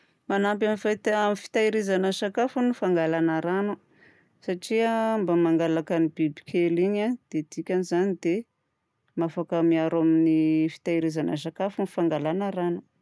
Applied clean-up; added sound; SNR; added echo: none; none; none; none.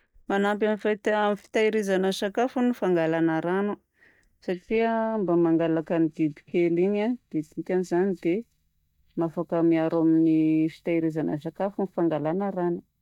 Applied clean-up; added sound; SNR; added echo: neural mask model DeepFilterNet 3.